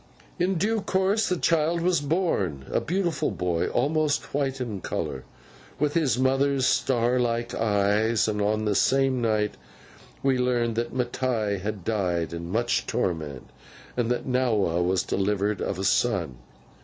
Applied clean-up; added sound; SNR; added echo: none; none; none; none.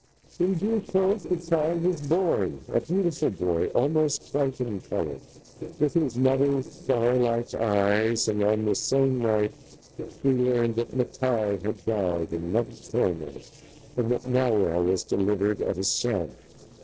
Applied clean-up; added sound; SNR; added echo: neural separator model SepFormer DNS4.